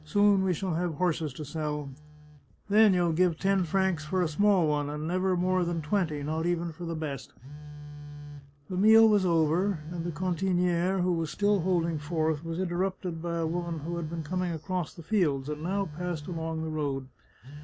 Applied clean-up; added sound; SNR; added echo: none; Telephone; 16 dB; none.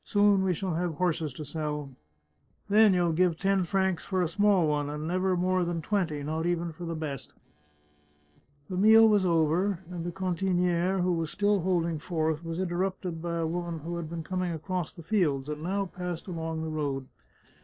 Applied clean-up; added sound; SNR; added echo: neural separator model SepFormer DNS4.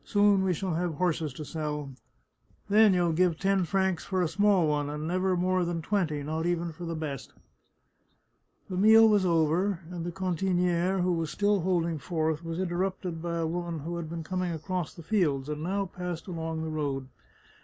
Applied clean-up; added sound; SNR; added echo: none; none; none; none.